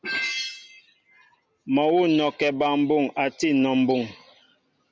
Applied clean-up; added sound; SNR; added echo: none; none; none; none.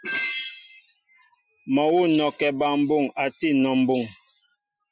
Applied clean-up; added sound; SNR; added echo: classical method Wiener filter.